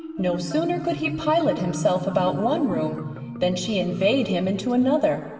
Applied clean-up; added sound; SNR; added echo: none; Marimba, xylophone; 10 dB; reverberation time 2.4 s.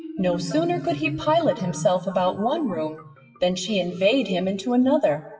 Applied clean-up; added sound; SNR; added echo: classical method WPE with log-MMSE.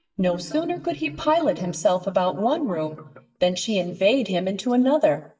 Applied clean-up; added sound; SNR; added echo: neural mask model DeepFilterNet 3.